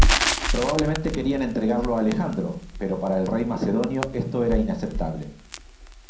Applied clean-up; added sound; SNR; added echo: none; Crackle; 1 dB; reverberation time 0.6 s.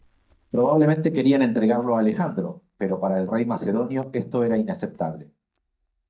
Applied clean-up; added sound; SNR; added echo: neural mask model DeepFilterNet 3.